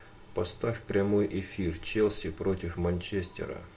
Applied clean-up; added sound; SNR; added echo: none; Meow; 17 dB; reverberation time 0.2 s.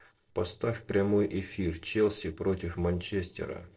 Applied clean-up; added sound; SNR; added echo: neural separator model SepFormer DNS4.